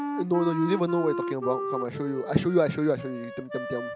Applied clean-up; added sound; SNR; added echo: none; Wind instrument, woodwind instrument; 6 dB; none.